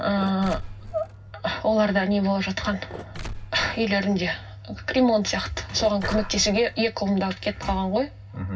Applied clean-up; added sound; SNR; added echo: none; Mechanisms; 16 dB; reverberation time 0.4 s.